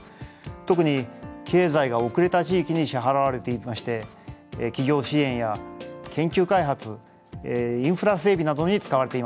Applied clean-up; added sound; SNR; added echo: none; none; none; none.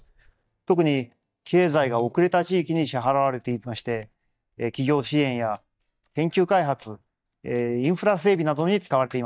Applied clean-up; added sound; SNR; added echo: neural mask model DeepFilterNet 3.